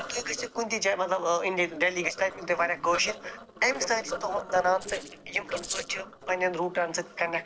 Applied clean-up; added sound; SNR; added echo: neural separator model SepFormer DNS4.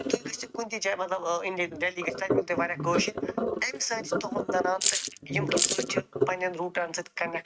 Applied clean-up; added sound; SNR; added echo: neural mask model RNNoise.